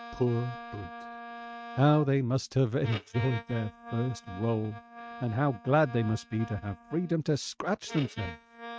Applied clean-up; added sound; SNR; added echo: neural mask model RNNoise.